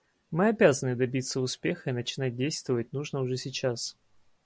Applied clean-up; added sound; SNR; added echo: none; none; none; none.